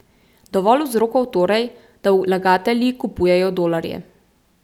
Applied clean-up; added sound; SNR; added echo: none; none; none; none.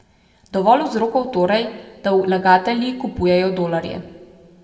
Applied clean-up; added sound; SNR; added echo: none; none; none; reverberation time 1.2 s.